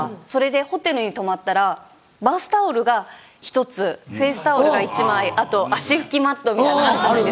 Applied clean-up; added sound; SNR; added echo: none; none; none; none.